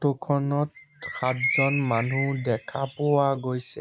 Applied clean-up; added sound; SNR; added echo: neural mask model RNNoise.